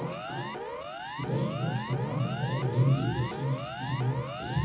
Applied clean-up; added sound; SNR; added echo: none; Siren; 7 dB; reverberation time 0.6 s.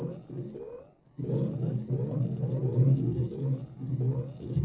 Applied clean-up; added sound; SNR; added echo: neural separator model SepFormer DNS4.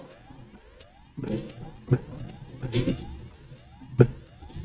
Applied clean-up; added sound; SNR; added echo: neural mask model DeepFilterNet 3.